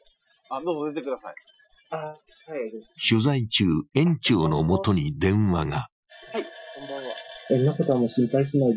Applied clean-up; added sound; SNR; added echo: classical method Wiener filter.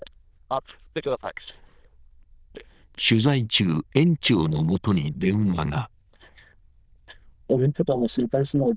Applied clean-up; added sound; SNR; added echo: neural diffusion model UNIVERSE++.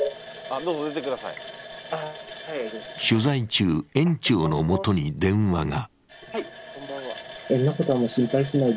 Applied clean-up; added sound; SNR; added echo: none; Water tap, faucet; 16 dB; none.